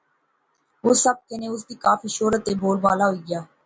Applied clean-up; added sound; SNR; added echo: none; none; none; none.